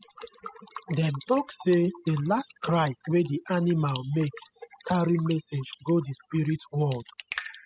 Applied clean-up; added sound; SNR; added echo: classical method spectral subtraction.